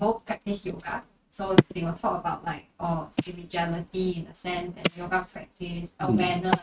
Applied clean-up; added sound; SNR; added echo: neural mask model RNNoise.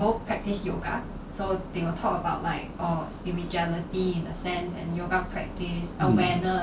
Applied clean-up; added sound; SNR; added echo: none; none; none; none.